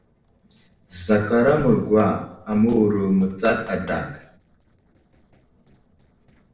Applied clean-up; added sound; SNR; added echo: neural separator model SepFormer DNS4.